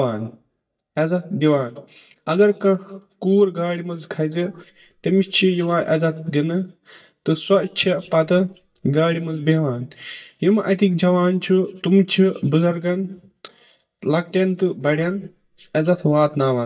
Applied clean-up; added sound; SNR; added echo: neural mask model DeepFilterNet 3.